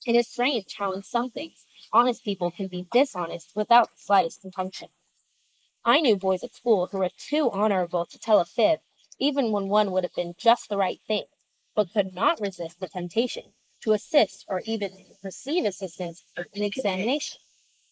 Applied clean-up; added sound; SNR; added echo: neural mask model Resemble Enhance denoiser.